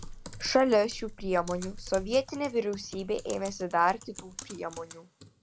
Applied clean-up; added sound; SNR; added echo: none; Typing; 15 dB; none.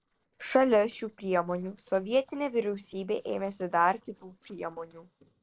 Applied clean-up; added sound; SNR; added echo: neural separator model SepFormer DNS4.